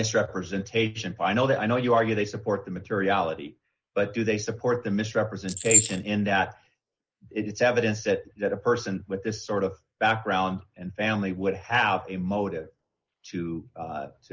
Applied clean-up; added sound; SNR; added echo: neural mask model Resemble Enhance denoiser.